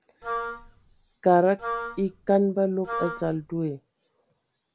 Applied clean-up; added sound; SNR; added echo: none; Wind instrument, woodwind instrument; 8 dB; none.